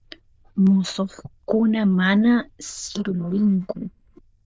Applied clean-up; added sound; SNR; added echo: neural diffusion model UNIVERSE++.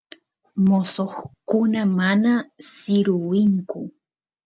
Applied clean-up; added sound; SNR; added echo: none; none; none; none.